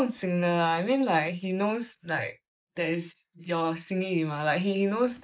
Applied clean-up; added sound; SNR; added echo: neural mask model Resemble Enhance denoiser.